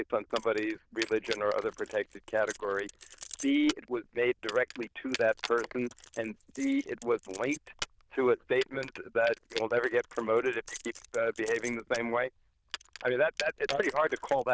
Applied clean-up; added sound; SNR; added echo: neural diffusion model UNIVERSE++.